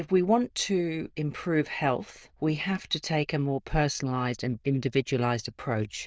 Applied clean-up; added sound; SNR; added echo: neural diffusion model UNIVERSE++.